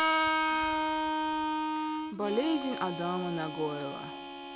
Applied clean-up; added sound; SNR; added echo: none; Harmonica; -4 dB; none.